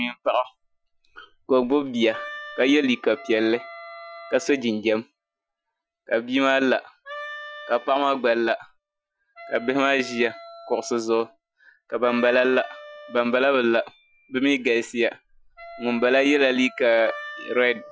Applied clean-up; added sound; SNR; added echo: classical method Wiener filter.